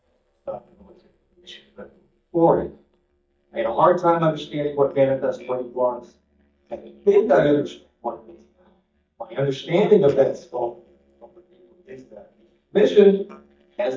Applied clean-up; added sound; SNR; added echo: neural mask model DeepFilterNet 3.